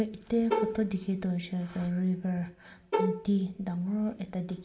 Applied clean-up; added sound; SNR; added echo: none; Bowed string instrument; 3 dB; reverberation time 0.6 s.